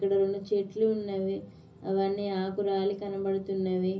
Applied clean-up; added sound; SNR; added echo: none; none; none; reverberation time 0.5 s.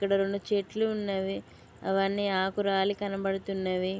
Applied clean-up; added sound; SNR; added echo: none; none; none; none.